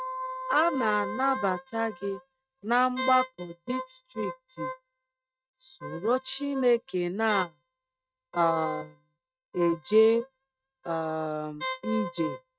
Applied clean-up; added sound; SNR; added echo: neural mask model RNNoise.